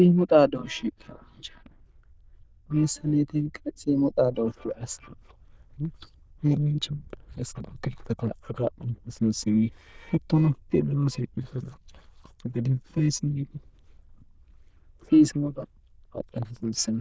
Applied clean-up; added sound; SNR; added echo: neural diffusion model UNIVERSE++.